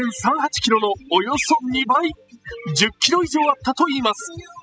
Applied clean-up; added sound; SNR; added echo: classical method spectral subtraction.